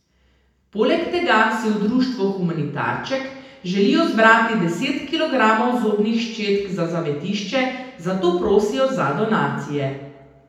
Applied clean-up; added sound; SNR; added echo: none; none; none; reverberation time 0.9 s.